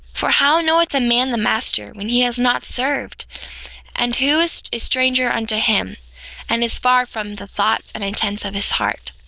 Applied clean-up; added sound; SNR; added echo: neural diffusion model UNIVERSE++.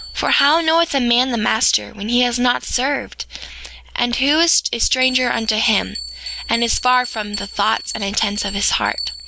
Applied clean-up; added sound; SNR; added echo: none; Bell; 14 dB; none.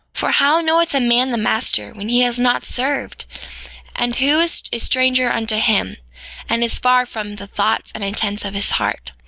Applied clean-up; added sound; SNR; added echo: neural mask model DeepFilterNet 3.